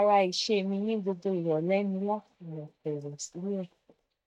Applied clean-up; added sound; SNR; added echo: neural mask model DeepFilterNet 3.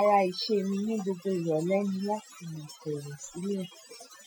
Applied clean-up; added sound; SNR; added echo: classical method Wiener filter.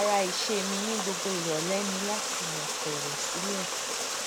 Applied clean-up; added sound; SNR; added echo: none; Water; -1 dB; none.